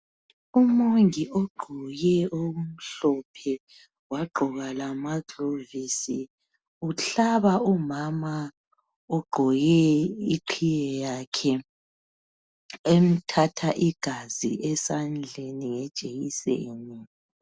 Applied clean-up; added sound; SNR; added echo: none; none; none; none.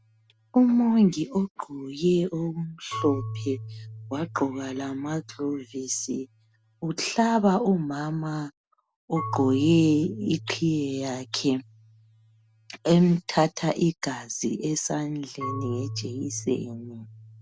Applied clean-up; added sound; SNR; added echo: none; Marimba, xylophone / Wood; 14 dB; none.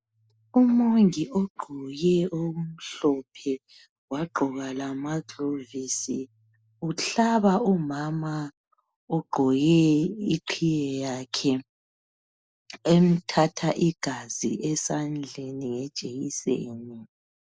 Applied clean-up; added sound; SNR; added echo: neural mask model Resemble Enhance denoiser.